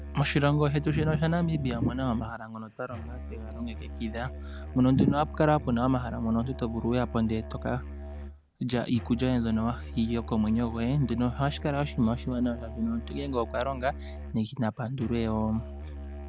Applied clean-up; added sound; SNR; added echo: none; Musical instrument; 11 dB; none.